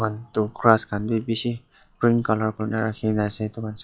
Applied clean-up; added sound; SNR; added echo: classical method log-MMSE.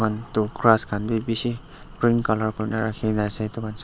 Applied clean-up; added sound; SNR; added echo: none; Chewing, mastication; 18 dB; none.